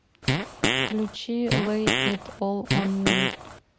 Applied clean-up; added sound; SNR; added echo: none; Fart; -2 dB; none.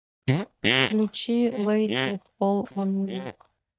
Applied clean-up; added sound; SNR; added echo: neural mask model DeepFilterNet 3.